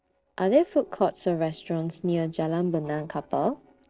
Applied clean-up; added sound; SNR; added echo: neural separator model SepFormer DNS4.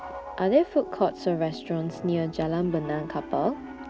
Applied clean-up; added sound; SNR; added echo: none; Piano; 12 dB; none.